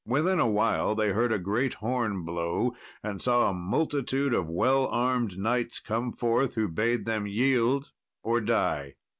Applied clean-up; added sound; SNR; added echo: none; none; none; none.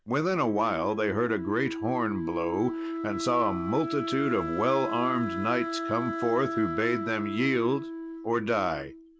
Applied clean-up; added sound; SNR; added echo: none; Wind instrument, woodwind instrument; 6 dB; none.